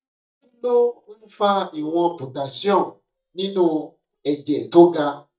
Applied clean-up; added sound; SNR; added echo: neural mask model DeepFilterNet 3.